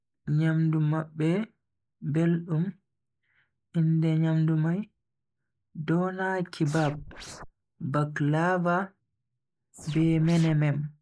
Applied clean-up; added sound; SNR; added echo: neural mask model Resemble Enhance denoiser.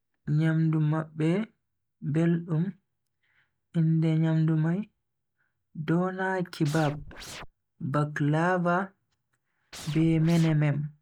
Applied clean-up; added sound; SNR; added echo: none; Scratching (performance technique); 15 dB; none.